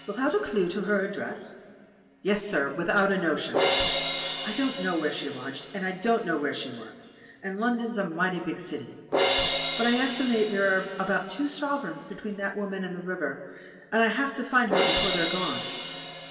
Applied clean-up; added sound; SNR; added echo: none; Crash cymbal; 4 dB; reverberation time 2.2 s.